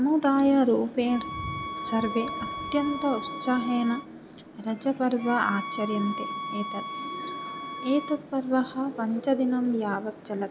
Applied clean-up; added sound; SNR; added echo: none; Bowed string instrument; 9 dB; reverberation time 0.6 s.